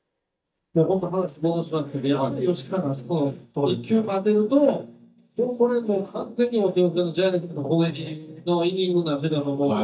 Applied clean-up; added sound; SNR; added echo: neural mask model DeepFilterNet 3.